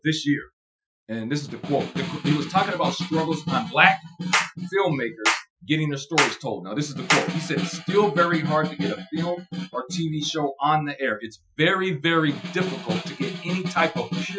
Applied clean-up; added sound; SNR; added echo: classical method Wiener filter.